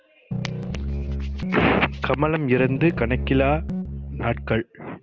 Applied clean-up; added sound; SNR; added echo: none; Piano; 5 dB; none.